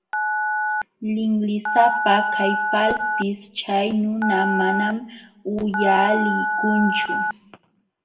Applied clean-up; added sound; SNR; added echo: none; Telephone; 2 dB; reverberation time 0.6 s.